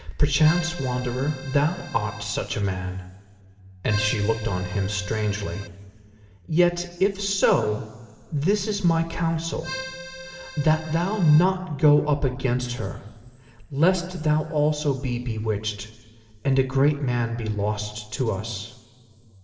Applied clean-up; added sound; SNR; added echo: none; Accordion; 13 dB; reverberation time 3.0 s.